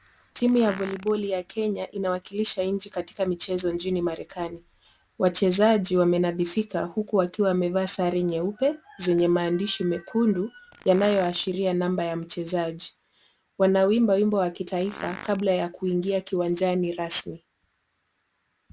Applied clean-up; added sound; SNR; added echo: none; Fart; 17 dB; none.